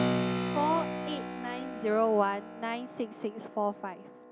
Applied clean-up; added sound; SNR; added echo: none; Keyboard (musical); 3 dB; none.